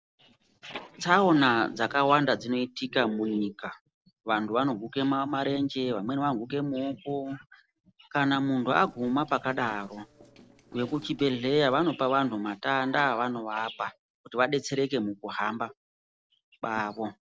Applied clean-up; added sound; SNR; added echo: neural separator model SepFormer DNS4.